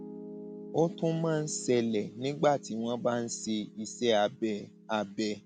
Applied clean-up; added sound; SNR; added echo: none; Piano; 16 dB; none.